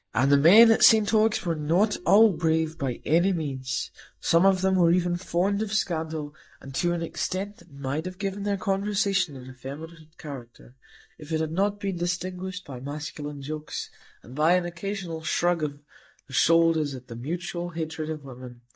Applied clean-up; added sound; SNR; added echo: neural mask model DeepFilterNet 3.